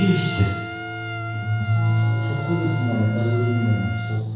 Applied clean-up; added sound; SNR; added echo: none; Trumpet; 12 dB; reverberation time 1.1 s.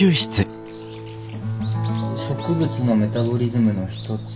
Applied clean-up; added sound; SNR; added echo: none; none; none; none.